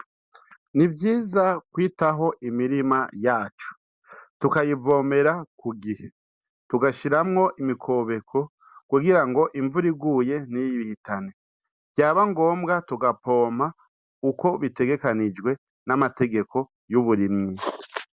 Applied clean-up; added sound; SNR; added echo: none; none; none; none.